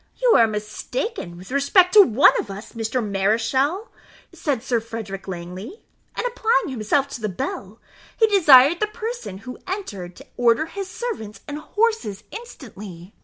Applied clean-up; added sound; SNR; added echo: none; none; none; none.